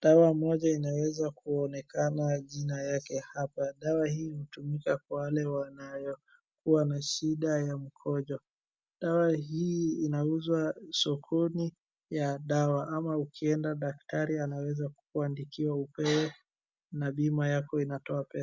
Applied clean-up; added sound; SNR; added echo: none; none; none; none.